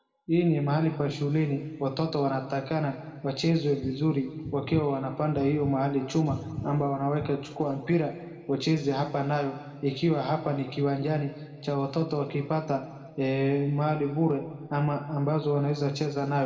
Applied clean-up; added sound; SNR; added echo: none; Bass guitar; 12 dB; reverberation time 1.6 s.